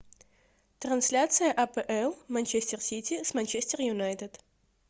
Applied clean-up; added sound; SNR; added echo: none; none; none; none.